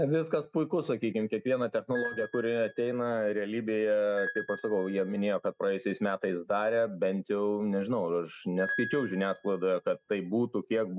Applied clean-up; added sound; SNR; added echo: neural mask model RNNoise.